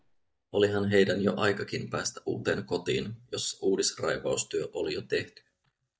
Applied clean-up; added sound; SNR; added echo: neural mask model DeepFilterNet 3.